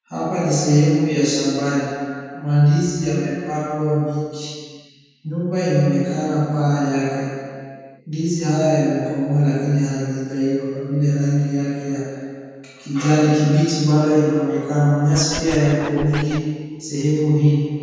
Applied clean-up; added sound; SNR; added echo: none; Scratching (performance technique); 12 dB; reverberation time 2.1 s.